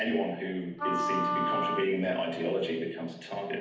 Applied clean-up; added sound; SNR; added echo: none; Wind instrument, woodwind instrument; 1 dB; reverberation time 0.9 s.